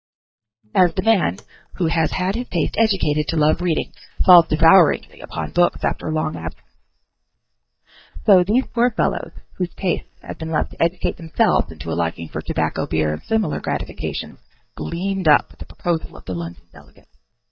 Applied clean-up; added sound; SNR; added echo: neural mask model DeepFilterNet 3.